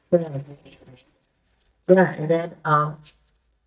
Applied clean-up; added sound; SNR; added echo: neural mask model DeepFilterNet 3.